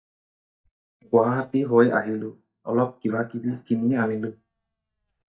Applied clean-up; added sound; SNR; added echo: neural mask model DeepFilterNet 3.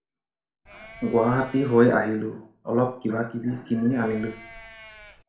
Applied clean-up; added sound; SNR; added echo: none; Livestock, farm animals, working animals; 20 dB; reverberation time 0.5 s.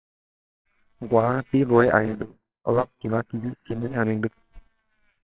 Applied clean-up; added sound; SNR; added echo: neural separator model SepFormer WHAMR!.